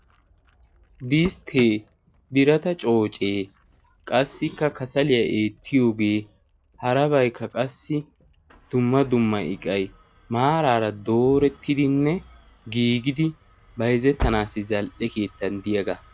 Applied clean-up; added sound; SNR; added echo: none; Engine starting; 18 dB; none.